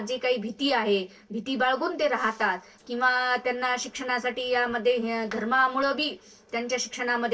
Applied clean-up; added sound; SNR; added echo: neural separator model SepFormer DNS4.